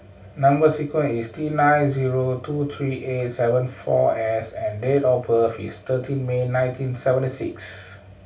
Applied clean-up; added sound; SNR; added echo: none; none; none; reverberation time 0.2 s.